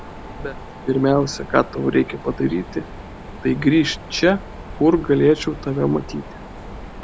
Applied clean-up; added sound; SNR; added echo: none; Mechanisms; 14 dB; none.